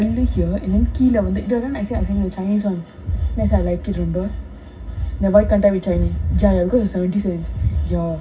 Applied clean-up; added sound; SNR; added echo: none; none; none; reverberation time 0.4 s.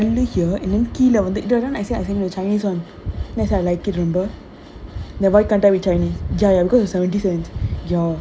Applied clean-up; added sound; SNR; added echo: none; none; none; none.